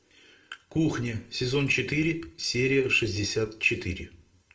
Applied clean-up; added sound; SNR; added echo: none; none; none; reverberation time 0.3 s.